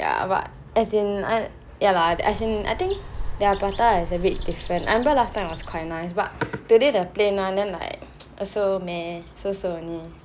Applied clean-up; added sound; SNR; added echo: none; Bird; 8 dB; none.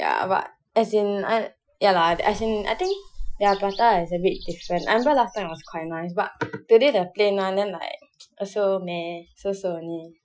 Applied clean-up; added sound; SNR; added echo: classical method Wiener filter.